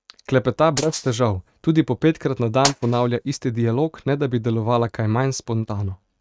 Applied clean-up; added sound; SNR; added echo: neural mask model RNNoise.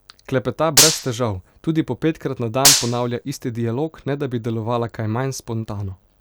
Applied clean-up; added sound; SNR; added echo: none; Gunshot, gunfire; -3 dB; none.